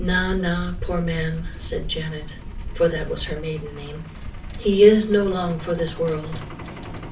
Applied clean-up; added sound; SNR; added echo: none; Truck; 9 dB; reverberation time 0.3 s.